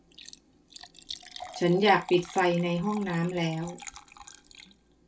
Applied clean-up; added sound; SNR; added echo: none; Liquid; 16 dB; reverberation time 0.2 s.